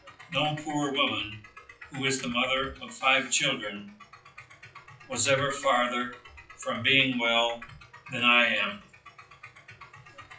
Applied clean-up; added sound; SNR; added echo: classical method WPE with log-MMSE.